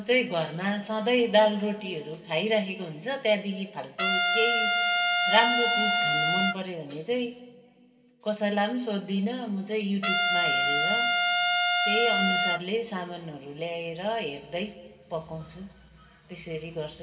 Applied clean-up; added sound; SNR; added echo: none; Trumpet; -5 dB; reverberation time 2.6 s.